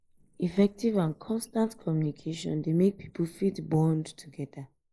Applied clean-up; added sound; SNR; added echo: neural mask model Resemble Enhance denoiser.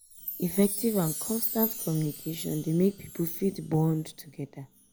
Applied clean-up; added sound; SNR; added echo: none; Chime; 10 dB; none.